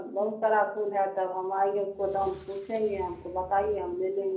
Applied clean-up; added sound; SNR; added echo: none; Squeak; 18 dB; reverberation time 0.6 s.